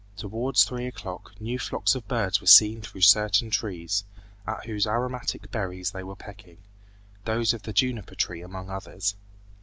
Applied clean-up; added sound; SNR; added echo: none; none; none; none.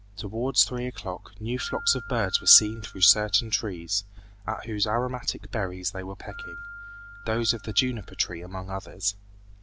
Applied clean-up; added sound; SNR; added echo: none; Keyboard (musical); 19 dB; none.